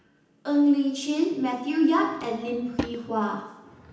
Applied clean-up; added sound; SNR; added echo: none; Drawer open or close / Wood; 17 dB; reverberation time 0.9 s.